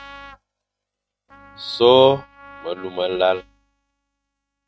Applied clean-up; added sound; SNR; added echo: neural mask model RNNoise.